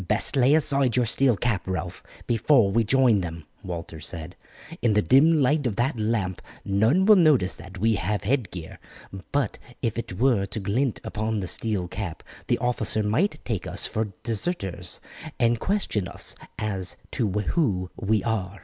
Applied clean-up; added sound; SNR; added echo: none; none; none; none.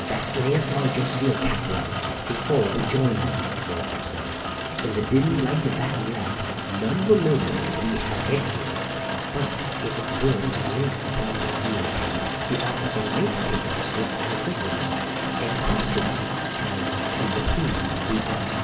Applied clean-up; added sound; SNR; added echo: none; Rain; 2 dB; reverberation time 2.3 s.